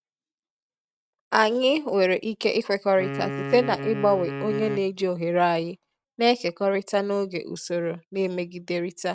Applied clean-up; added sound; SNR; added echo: neural mask model RNNoise.